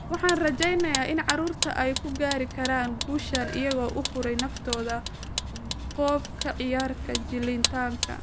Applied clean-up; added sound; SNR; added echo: none; Vehicle; 5 dB; none.